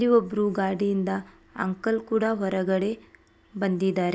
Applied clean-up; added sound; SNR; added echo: none; none; none; none.